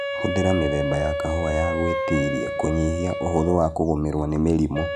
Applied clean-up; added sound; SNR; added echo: none; Wind instrument, woodwind instrument; 5 dB; none.